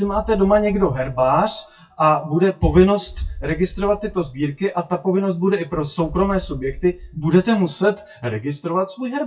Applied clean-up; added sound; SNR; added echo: classical method WPE with log-MMSE.